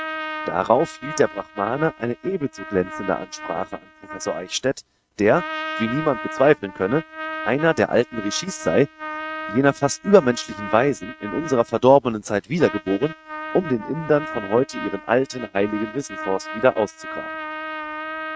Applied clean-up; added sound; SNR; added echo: neural mask model RNNoise.